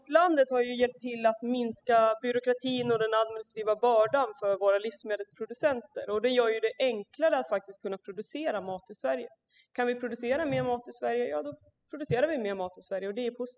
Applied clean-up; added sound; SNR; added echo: classical method spectral subtraction.